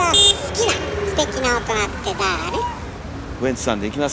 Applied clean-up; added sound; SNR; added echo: none; Motor vehicle (road); 0 dB; none.